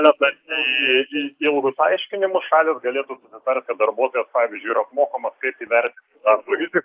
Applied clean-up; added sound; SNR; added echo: neural mask model Resemble Enhance denoiser.